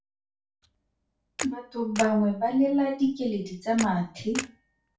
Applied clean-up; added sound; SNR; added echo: none; Camera; 13 dB; reverberation time 0.3 s.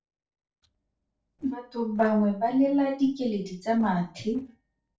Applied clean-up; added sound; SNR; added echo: neural separator model SepFormer DNS4.